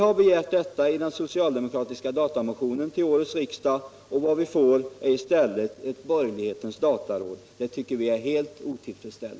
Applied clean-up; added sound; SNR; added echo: none; none; none; none.